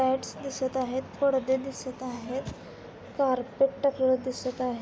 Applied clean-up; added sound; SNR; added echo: none; none; none; none.